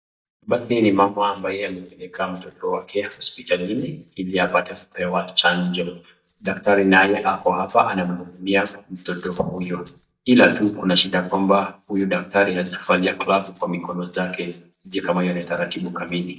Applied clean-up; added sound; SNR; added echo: neural mask model DeepFilterNet 3.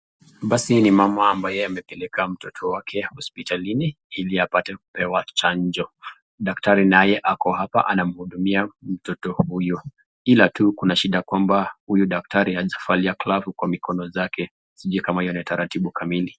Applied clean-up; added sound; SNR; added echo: none; none; none; none.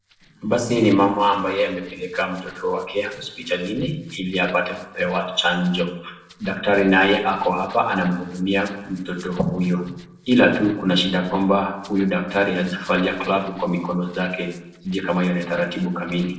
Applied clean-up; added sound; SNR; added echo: neural separator model SepFormer DNS4.